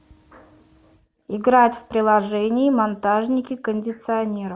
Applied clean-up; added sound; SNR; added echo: none; none; none; none.